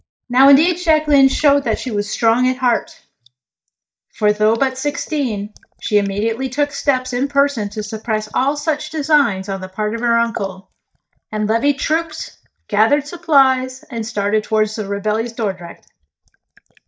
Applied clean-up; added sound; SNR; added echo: neural mask model DeepFilterNet 3.